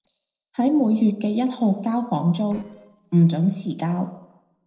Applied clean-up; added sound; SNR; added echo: neural separator model SepFormer DNS4.